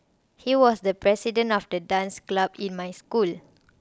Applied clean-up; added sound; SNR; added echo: none; none; none; none.